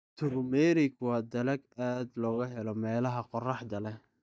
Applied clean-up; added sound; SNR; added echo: neural mask model DeepFilterNet 3.